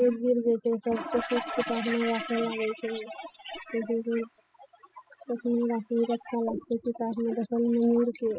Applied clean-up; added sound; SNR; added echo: classical method spectral subtraction.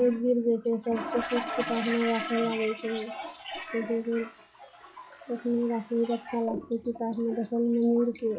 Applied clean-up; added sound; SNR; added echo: classical method log-MMSE.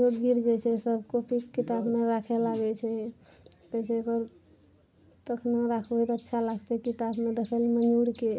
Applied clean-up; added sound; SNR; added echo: none; none; none; none.